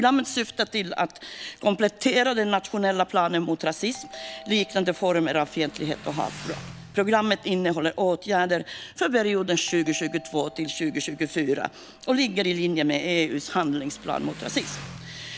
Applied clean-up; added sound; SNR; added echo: none; Doorbell + Motorcycle; 20 dB; none.